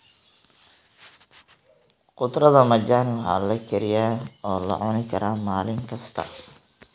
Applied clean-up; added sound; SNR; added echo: none; none; none; none.